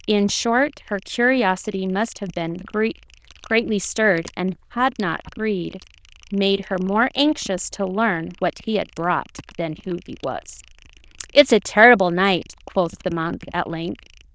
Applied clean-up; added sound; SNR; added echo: neural diffusion model UNIVERSE++.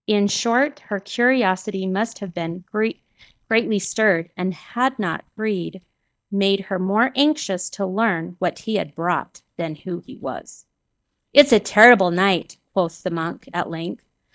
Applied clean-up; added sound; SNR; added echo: neural mask model DeepFilterNet 3.